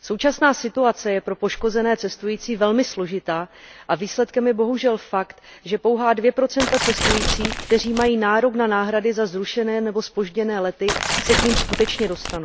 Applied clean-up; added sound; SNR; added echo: none; Tearing; 2 dB; none.